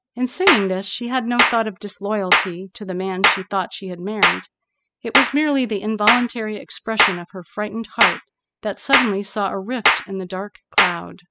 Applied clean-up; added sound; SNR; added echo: classical method spectral subtraction.